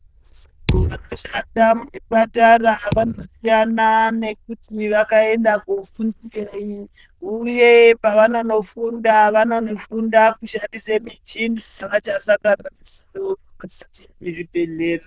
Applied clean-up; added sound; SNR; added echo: neural diffusion model UNIVERSE++.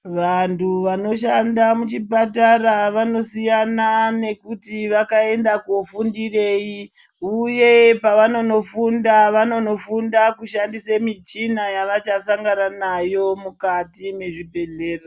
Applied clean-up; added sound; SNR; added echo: none; none; none; none.